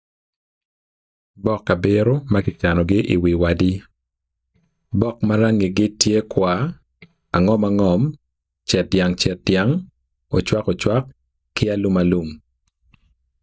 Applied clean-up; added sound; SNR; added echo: neural mask model DeepFilterNet 3.